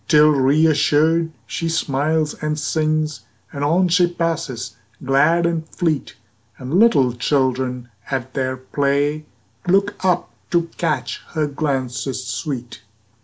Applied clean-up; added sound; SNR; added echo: none; none; none; none.